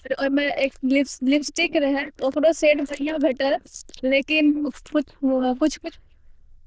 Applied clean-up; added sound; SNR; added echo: neural diffusion model UNIVERSE++.